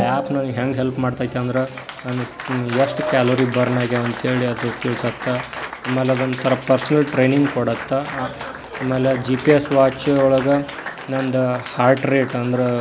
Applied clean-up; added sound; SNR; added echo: none; Applause; 11 dB; none.